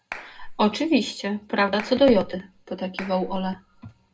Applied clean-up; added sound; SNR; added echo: none; Clapping; 15 dB; reverberation time 0.2 s.